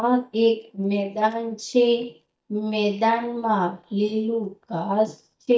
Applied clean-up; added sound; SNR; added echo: neural mask model DeepFilterNet 3.